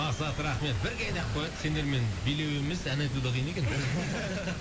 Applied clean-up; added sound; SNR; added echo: none; Water; 9 dB; none.